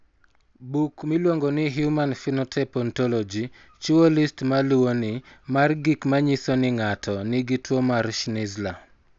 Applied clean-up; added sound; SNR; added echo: none; none; none; none.